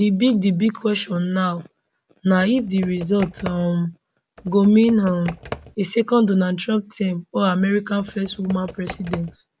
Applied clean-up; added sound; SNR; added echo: none; Computer keyboard; 16 dB; none.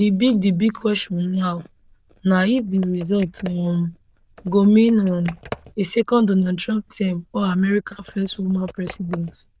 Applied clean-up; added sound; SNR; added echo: neural diffusion model UNIVERSE++.